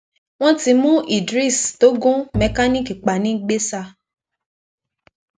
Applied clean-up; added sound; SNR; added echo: none; Bowed string instrument; 11 dB; none.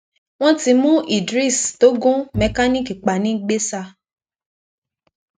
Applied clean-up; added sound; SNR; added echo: neural mask model RNNoise.